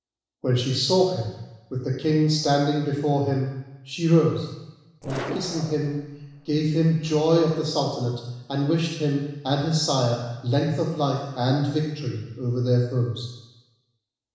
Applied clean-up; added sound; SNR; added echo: neural separator model SepFormer DNS4.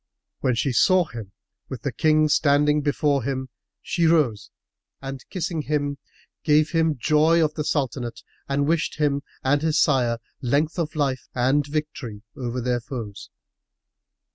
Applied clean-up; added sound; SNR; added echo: none; none; none; none.